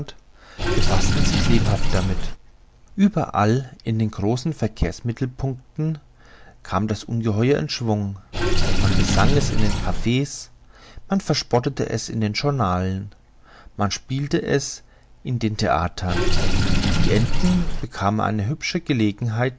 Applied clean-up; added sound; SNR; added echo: none; Sink (filling or washing) / Water; -1 dB; none.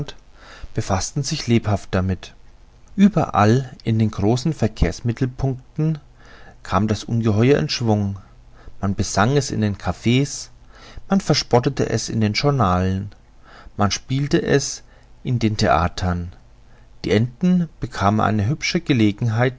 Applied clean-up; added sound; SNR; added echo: none; none; none; none.